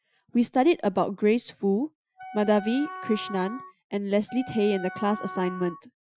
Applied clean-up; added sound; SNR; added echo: classical method Wiener filter.